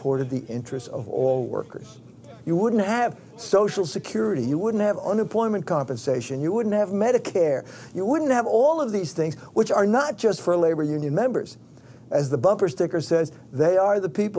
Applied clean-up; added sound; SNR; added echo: none; none; none; none.